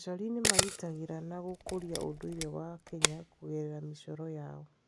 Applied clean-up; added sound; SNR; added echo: none; Camera; -5 dB; none.